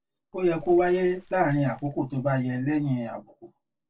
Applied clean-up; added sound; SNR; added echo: neural separator model SepFormer DNS4.